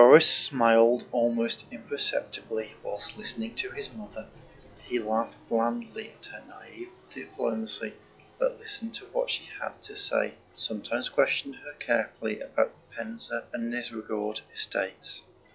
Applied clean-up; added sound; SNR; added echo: classical method log-MMSE.